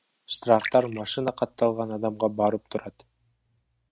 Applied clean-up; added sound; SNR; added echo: neural mask model RNNoise.